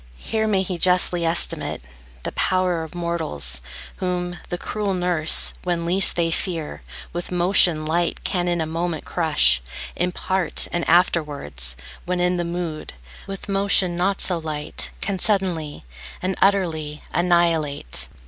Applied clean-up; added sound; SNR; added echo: none; none; none; none.